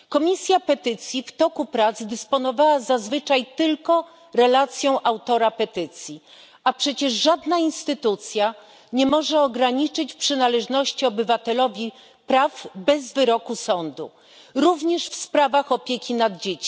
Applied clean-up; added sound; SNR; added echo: none; none; none; none.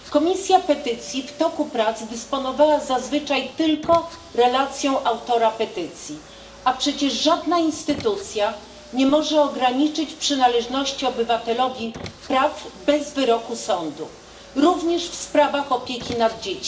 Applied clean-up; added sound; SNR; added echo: none; Car; 20 dB; reverberation time 0.5 s.